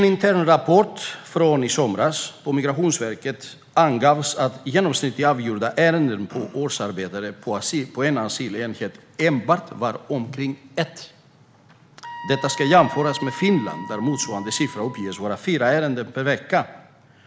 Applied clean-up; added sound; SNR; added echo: none; Wind instrument, woodwind instrument; 14 dB; none.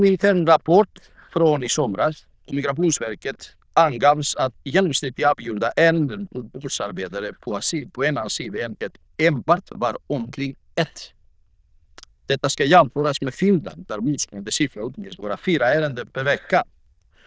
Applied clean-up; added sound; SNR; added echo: neural diffusion model UNIVERSE++.